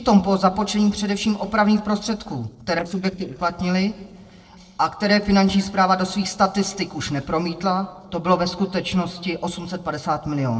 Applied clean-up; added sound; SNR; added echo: neural separator model SepFormer DNS4.